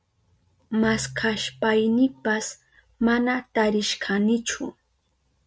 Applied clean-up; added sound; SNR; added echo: neural mask model RNNoise.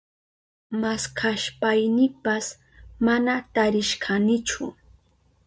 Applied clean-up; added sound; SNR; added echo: neural mask model DeepFilterNet 3.